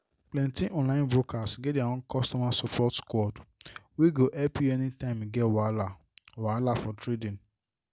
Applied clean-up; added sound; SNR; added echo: none; none; none; none.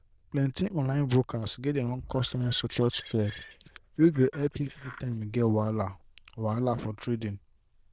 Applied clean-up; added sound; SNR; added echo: neural diffusion model UNIVERSE++.